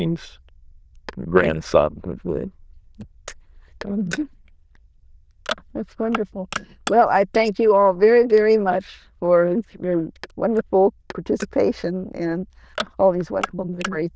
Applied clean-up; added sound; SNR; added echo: neural diffusion model UNIVERSE++.